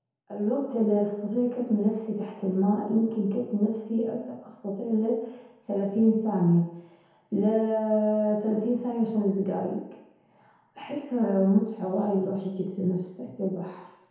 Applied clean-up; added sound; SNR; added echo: none; none; none; reverberation time 1.0 s.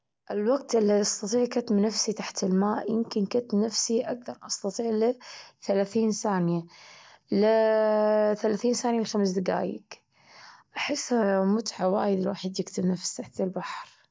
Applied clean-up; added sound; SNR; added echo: none; none; none; none.